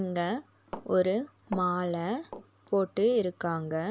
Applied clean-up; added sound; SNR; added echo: none; Run; 18 dB; none.